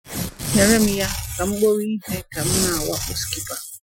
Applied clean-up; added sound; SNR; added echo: classical method Wiener filter.